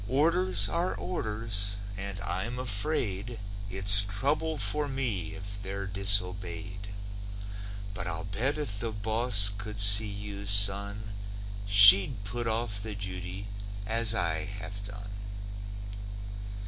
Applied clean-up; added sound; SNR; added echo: none; none; none; none.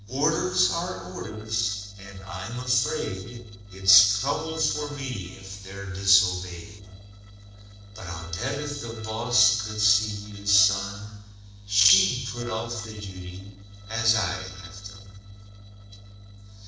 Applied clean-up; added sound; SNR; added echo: neural separator model SepFormer DNS4.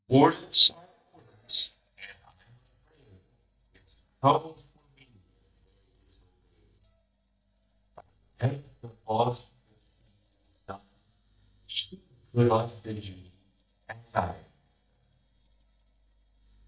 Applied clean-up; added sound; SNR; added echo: neural mask model DeepFilterNet 3.